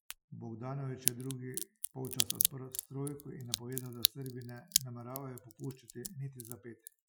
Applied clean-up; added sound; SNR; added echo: classical method Wiener filter.